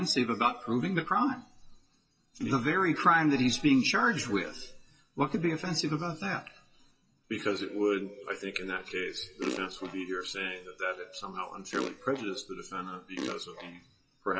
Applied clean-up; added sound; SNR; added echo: classical method WPE with log-MMSE.